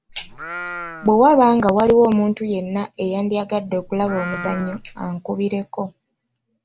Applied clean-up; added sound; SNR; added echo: none; Livestock, farm animals, working animals; 13 dB; none.